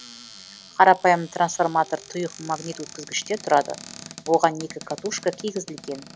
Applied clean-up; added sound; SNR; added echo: none; Cupboard open or close; 18 dB; none.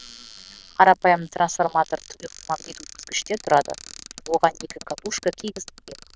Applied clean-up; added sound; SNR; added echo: neural diffusion model UNIVERSE++.